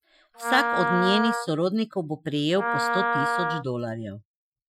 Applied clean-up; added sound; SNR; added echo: classical method Wiener filter.